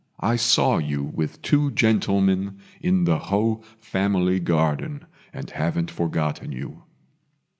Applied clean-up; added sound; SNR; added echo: none; none; none; none.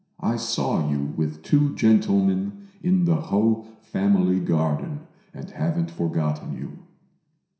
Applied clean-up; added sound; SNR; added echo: none; none; none; reverberation time 0.7 s.